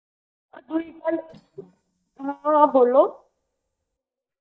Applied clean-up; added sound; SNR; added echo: neural mask model DeepFilterNet 3.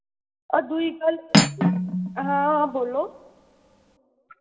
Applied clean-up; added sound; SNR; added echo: none; Cutlery, silverware; -2 dB; reverberation time 1.2 s.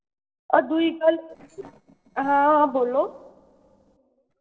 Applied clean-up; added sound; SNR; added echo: neural separator model SepFormer DNS4.